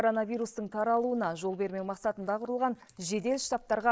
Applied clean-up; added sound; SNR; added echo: neural mask model Resemble Enhance denoiser.